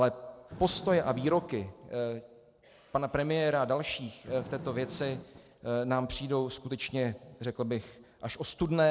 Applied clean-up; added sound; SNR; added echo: none; Fire; 18 dB; none.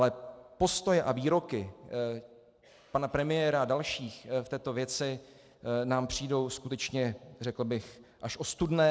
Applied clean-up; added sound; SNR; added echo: none; none; none; none.